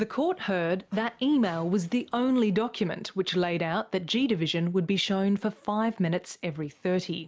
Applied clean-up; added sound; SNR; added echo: none; none; none; none.